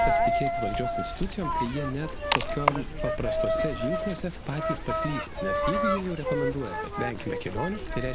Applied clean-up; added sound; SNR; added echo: none; Coin (dropping); -4 dB; none.